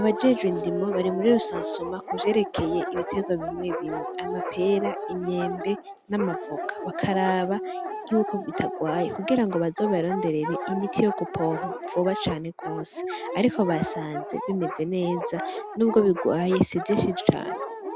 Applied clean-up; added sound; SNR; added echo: none; Dog; 6 dB; none.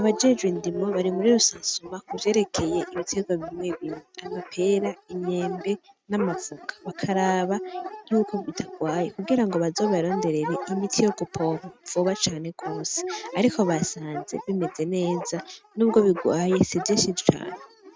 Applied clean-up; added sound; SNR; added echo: neural mask model RNNoise.